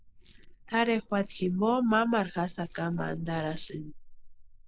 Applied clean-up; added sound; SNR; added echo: neural mask model Resemble Enhance denoiser.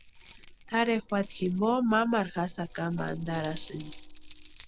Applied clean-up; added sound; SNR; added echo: none; Keys jangling; 12 dB; none.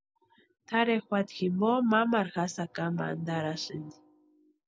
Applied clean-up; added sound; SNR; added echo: none; none; none; none.